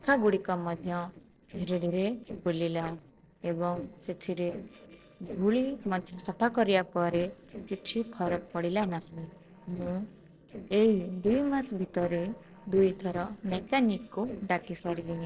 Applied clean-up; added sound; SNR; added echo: neural separator model SepFormer DNS4.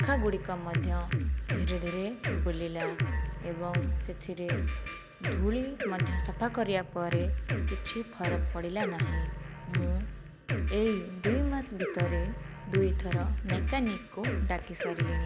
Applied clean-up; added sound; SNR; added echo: none; Drum kit; -3 dB; none.